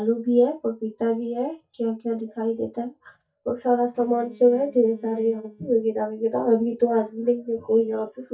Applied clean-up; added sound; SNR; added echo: neural mask model DeepFilterNet 3.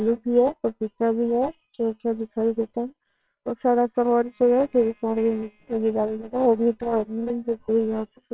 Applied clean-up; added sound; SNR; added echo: neural separator model SepFormer WHAMR!.